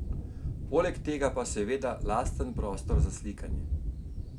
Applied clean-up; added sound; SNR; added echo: none; Thunder; 0 dB; none.